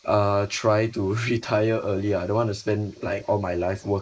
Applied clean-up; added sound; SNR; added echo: neural mask model Resemble Enhance denoiser.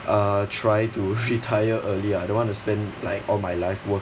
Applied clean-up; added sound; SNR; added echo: none; none; none; none.